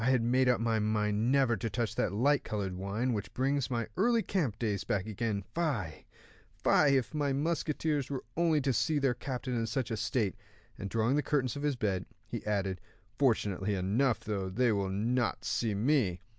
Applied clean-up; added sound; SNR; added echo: none; none; none; none.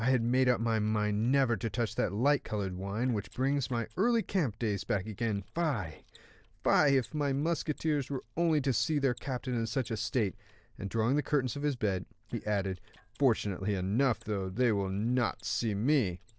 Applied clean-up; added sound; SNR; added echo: neural separator model SepFormer DNS4.